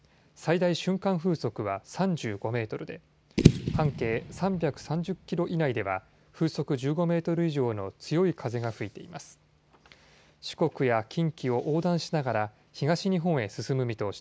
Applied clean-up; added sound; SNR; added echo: none; Fireworks / Boom; 0 dB; none.